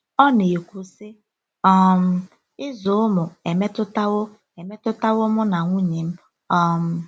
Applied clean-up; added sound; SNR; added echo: none; none; none; none.